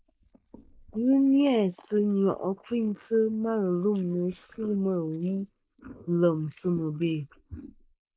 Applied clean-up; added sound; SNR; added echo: neural mask model Resemble Enhance denoiser.